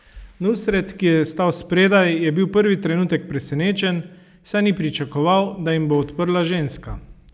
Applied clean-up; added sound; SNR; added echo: none; none; none; none.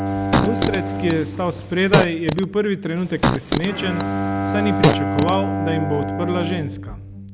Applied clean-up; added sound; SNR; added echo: none; Bowed string instrument + Fart; -1 dB; none.